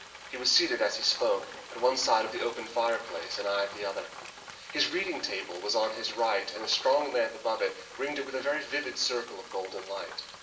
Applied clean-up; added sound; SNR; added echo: none; Frying (food); 15 dB; reverberation time 0.6 s.